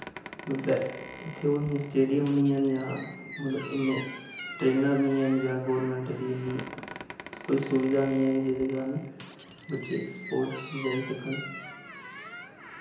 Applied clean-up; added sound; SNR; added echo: none; Squeak; 13 dB; reverberation time 0.9 s.